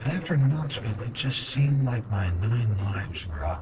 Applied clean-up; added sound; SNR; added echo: neural separator model SepFormer DNS4.